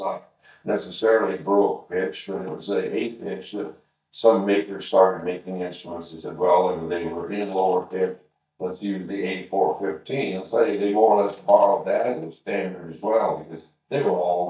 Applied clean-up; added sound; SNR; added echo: neural mask model DeepFilterNet 3.